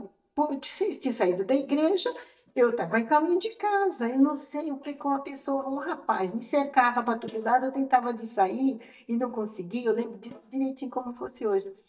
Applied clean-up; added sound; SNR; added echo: neural mask model DeepFilterNet 3.